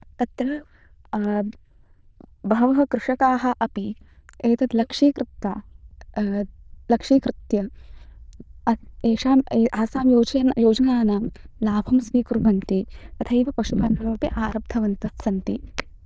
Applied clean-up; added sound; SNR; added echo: neural diffusion model UNIVERSE++.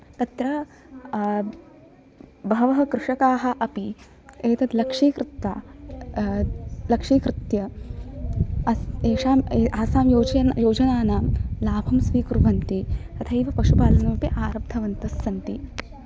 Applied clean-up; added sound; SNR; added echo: none; Wind instrument, woodwind instrument; 11 dB; none.